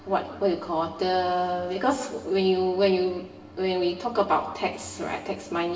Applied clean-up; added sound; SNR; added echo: none; none; none; reverberation time 1.0 s.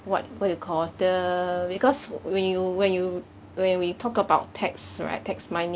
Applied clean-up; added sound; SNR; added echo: none; none; none; none.